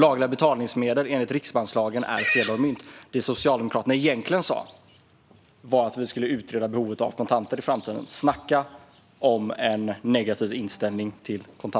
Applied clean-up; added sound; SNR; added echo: none; Livestock, farm animals, working animals; 14 dB; none.